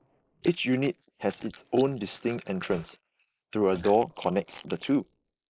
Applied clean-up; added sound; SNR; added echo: neural mask model Resemble Enhance denoiser.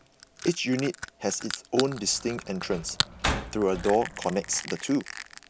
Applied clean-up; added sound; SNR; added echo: none; Crushing + Slam; 7 dB; none.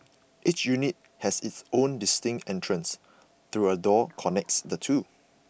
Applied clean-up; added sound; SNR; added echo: none; none; none; none.